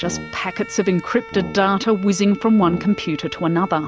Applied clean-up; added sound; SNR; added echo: none; Brass instrument + Bowed string instrument; 14 dB; none.